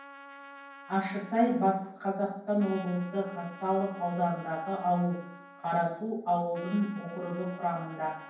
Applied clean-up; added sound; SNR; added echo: none; Trumpet; 18 dB; reverberation time 0.9 s.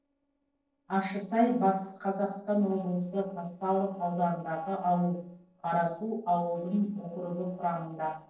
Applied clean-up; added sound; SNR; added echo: neural separator model SepFormer DNS4.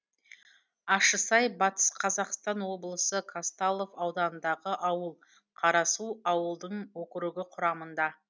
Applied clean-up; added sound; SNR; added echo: none; none; none; none.